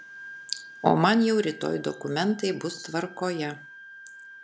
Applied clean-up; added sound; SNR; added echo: none; Wind instrument, woodwind instrument; 19 dB; none.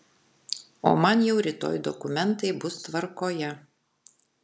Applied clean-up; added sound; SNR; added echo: none; none; none; none.